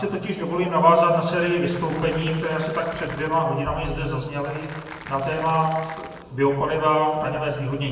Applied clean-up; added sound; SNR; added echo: none; Applause; 17 dB; reverberation time 1.1 s.